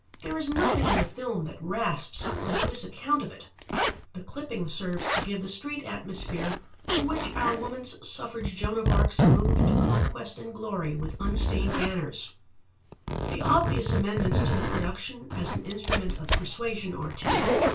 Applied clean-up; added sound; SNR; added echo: none; Zipper (clothing); -2 dB; reverberation time 0.2 s.